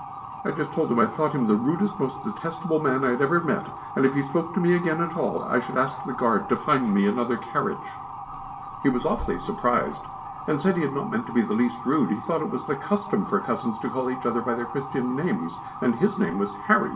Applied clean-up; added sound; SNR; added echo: none; Motor vehicle (road) / Siren; 11 dB; reverberation time 1.1 s.